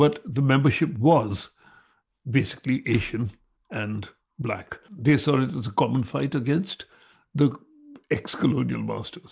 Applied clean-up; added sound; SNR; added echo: none; none; none; none.